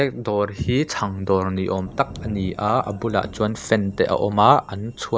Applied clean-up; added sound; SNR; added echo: none; Thunder; 19 dB; none.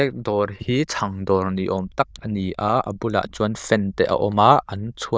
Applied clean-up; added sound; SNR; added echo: neural diffusion model UNIVERSE++.